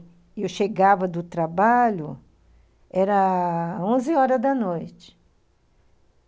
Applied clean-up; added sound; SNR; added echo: none; none; none; none.